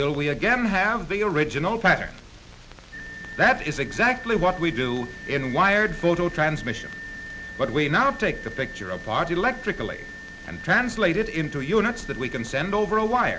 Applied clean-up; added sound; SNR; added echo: none; none; none; none.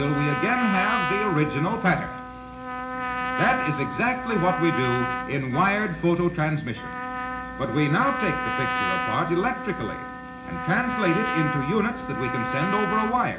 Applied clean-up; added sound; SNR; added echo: none; Trumpet; 4 dB; reverberation time 0.4 s.